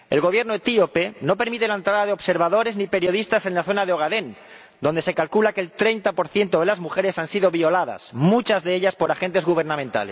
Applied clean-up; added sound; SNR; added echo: none; none; none; none.